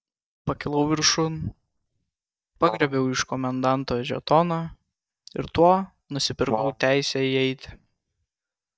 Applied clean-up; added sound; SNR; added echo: neural mask model DeepFilterNet 3.